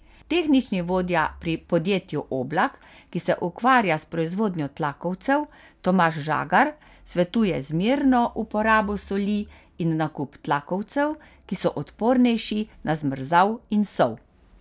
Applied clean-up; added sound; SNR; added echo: none; none; none; none.